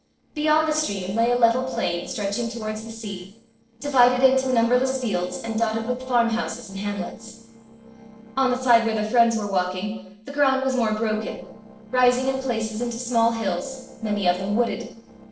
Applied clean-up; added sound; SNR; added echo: neural separator model SepFormer DNS4.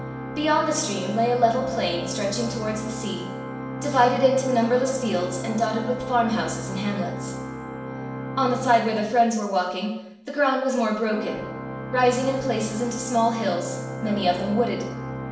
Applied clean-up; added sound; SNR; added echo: none; Organ; 8 dB; reverberation time 0.9 s.